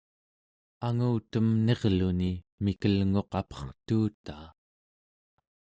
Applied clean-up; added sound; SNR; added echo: none; none; none; none.